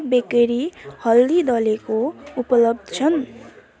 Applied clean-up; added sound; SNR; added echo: none; none; none; none.